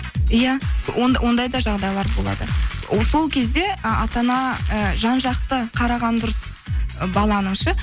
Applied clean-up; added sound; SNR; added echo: none; Crumpling, crinkling; 16 dB; none.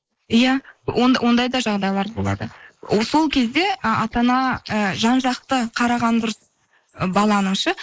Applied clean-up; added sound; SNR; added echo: neural mask model Resemble Enhance denoiser.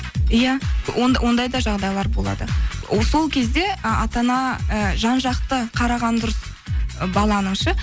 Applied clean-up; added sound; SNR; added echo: none; none; none; none.